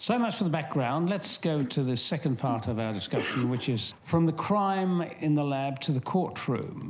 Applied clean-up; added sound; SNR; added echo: none; none; none; none.